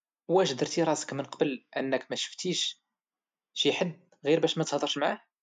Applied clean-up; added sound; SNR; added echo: none; none; none; none.